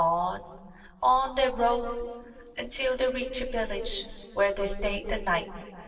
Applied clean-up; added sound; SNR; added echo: neural separator model SepFormer DNS4.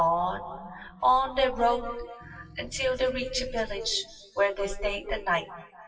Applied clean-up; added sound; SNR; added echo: classical method WPE with log-MMSE.